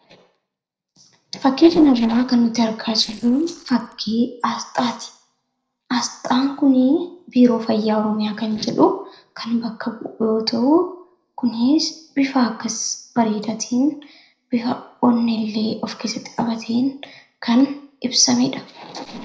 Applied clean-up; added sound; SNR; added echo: neural separator model SepFormer DNS4.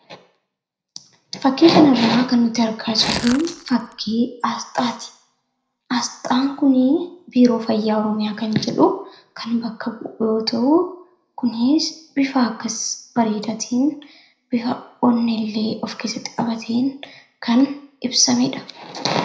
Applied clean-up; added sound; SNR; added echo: none; Crushing; 12 dB; reverberation time 0.5 s.